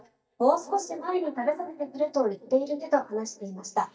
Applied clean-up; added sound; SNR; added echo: neural mask model DeepFilterNet 3.